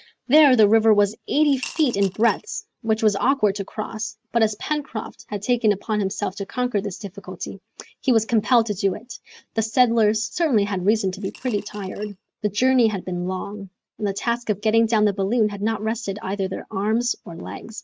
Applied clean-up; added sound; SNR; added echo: neural mask model RNNoise.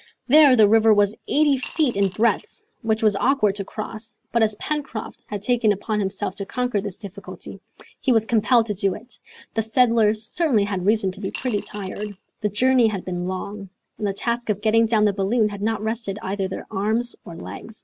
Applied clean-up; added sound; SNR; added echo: none; Coin (dropping) / Glass; 15 dB; none.